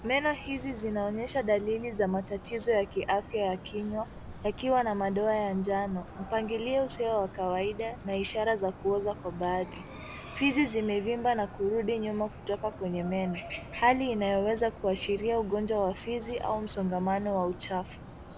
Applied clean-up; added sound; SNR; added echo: none; Chicken, rooster; 14 dB; none.